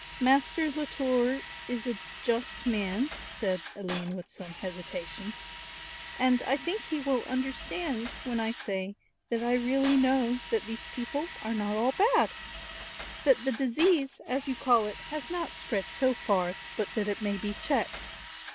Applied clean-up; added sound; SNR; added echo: none; Shatter + Drill; 13 dB; none.